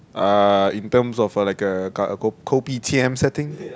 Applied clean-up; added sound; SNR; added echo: none; none; none; none.